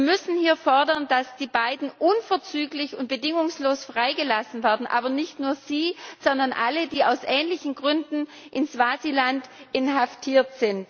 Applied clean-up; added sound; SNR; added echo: none; none; none; none.